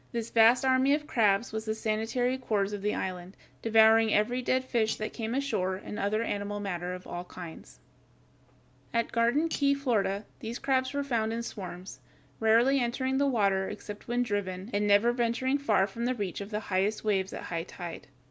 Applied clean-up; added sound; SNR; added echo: none; Cutlery, silverware; 18 dB; none.